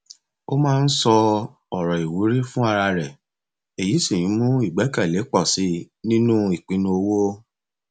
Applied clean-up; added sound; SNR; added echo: none; none; none; none.